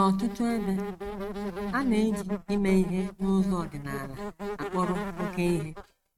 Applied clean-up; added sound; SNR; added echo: neural mask model RNNoise.